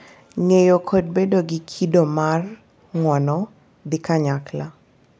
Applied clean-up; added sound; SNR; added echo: none; none; none; none.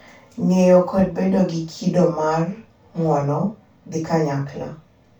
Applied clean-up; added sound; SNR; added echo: none; none; none; reverberation time 0.2 s.